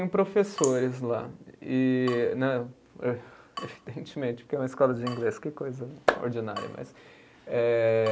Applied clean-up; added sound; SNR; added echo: none; Drip / Water tap, faucet; 17 dB; none.